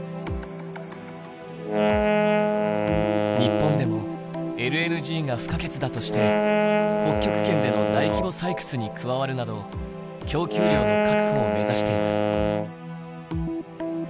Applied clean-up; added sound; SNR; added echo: none; Wind instrument, woodwind instrument; -3 dB; none.